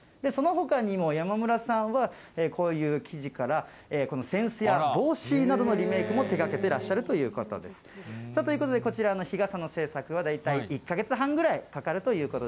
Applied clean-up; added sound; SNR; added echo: none; none; none; none.